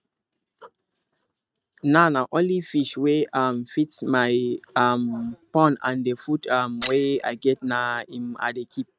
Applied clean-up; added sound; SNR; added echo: neural mask model RNNoise.